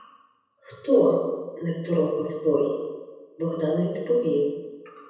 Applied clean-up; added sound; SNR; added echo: none; none; none; reverberation time 1.1 s.